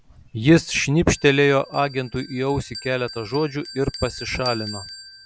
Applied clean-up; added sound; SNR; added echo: none; Bell; 17 dB; none.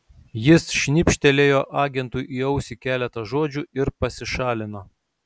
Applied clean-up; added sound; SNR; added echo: none; none; none; none.